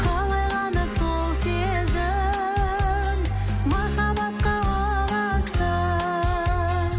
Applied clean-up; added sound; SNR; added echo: none; none; none; none.